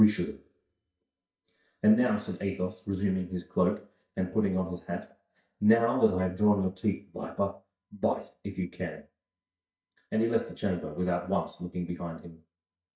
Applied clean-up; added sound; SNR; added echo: neural mask model DeepFilterNet 3.